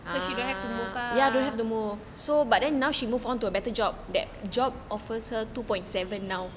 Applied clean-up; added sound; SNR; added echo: none; none; none; none.